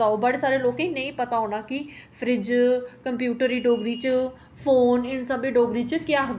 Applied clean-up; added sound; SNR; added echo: none; none; none; none.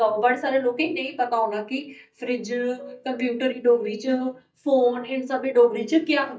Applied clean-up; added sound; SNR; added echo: neural mask model DeepFilterNet 3.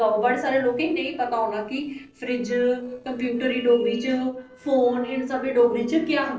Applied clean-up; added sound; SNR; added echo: neural separator model SepFormer DNS4.